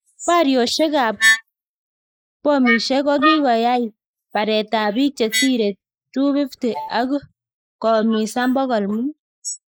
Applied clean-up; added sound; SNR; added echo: neural mask model Resemble Enhance denoiser.